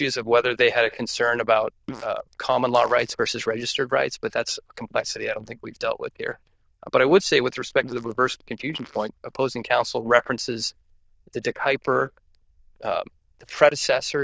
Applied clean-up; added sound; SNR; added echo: neural diffusion model UNIVERSE++.